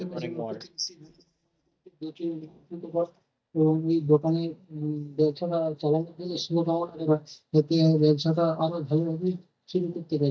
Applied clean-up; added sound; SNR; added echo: neural mask model DeepFilterNet 3.